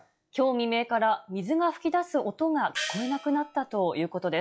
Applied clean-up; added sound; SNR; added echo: classical method log-MMSE.